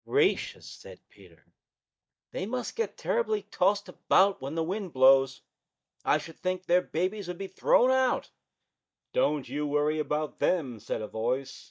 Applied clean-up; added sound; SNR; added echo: neural mask model DeepFilterNet 3.